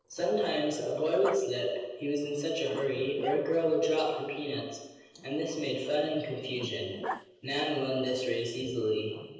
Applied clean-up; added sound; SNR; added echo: neural separator model SepFormer DNS4.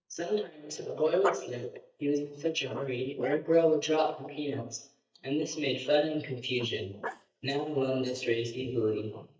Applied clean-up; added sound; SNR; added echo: neural mask model DeepFilterNet 3.